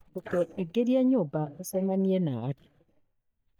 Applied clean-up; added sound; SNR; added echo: neural mask model DeepFilterNet 3.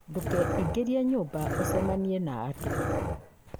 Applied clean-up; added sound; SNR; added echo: none; Dog; 2 dB; none.